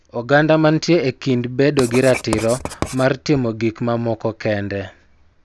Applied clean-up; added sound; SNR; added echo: none; Writing; 12 dB; none.